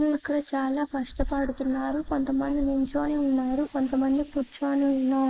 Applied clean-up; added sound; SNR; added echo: neural mask model Resemble Enhance denoiser.